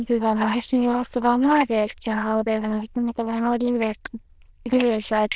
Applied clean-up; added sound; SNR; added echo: neural diffusion model UNIVERSE++.